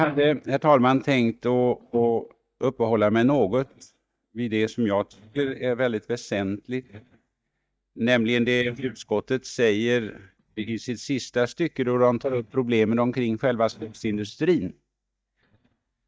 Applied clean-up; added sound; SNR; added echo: neural mask model DeepFilterNet 3.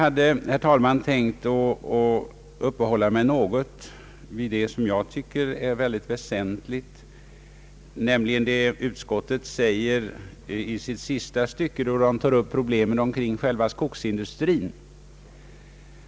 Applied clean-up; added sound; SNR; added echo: none; none; none; none.